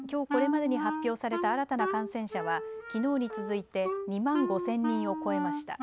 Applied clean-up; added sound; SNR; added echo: none; Wind instrument, woodwind instrument; 4 dB; none.